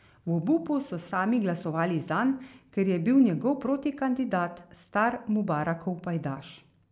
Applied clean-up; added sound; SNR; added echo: none; none; none; none.